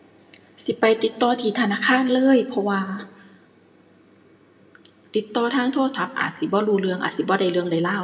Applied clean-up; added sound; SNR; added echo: none; none; none; reverberation time 0.7 s.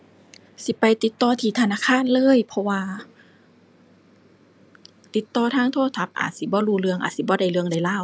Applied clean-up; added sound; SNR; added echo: none; none; none; none.